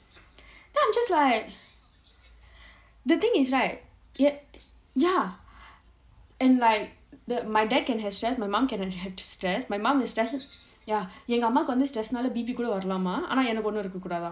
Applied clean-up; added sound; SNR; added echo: none; none; none; none.